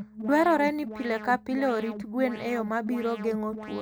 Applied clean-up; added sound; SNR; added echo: none; Alarm; 11 dB; none.